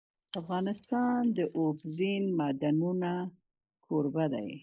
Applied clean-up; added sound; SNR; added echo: neural mask model Resemble Enhance denoiser.